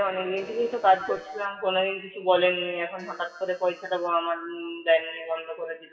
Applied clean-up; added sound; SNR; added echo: classical method WPE with log-MMSE.